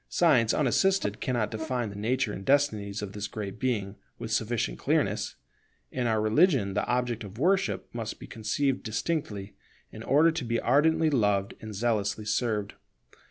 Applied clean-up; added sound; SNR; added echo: none; Buzz; 11 dB; none.